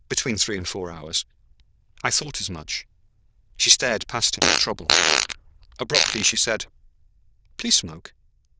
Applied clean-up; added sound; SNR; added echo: neural diffusion model UNIVERSE++.